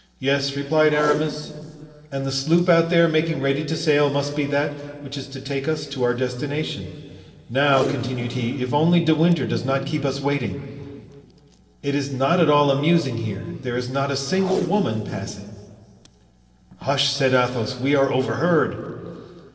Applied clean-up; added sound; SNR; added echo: neural separator model SepFormer DNS4.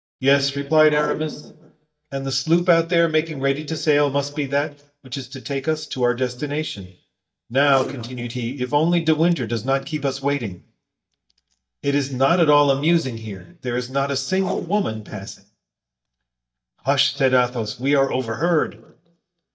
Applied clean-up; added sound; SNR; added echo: neural mask model DeepFilterNet 3.